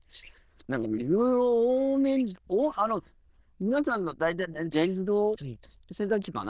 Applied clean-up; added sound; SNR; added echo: neural diffusion model UNIVERSE++.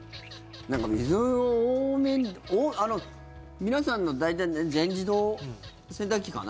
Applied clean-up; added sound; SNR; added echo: none; Slam + Bird vocalization, bird call, bird song / Fowl; 20 dB; none.